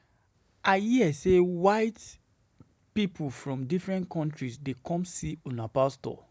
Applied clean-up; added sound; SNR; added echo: none; none; none; none.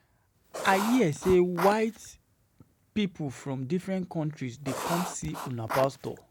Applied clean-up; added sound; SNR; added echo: none; Writing; 7 dB; none.